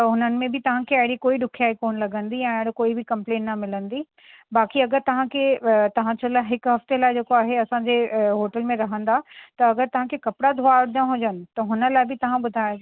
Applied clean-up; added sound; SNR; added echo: none; none; none; none.